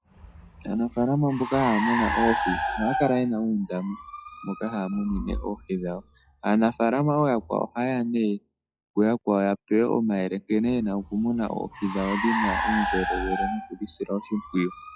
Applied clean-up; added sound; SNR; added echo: classical method log-MMSE.